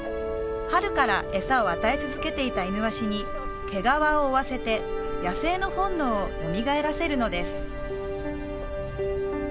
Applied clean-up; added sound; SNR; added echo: none; Rain; 12 dB; none.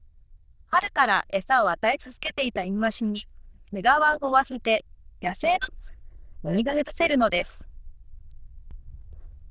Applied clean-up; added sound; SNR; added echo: neural diffusion model UNIVERSE++.